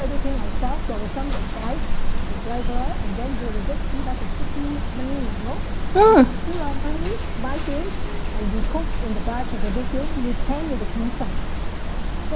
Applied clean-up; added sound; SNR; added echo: none; none; none; none.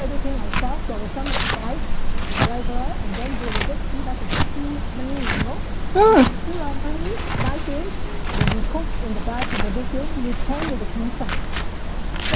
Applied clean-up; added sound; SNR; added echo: none; Tearing; 9 dB; none.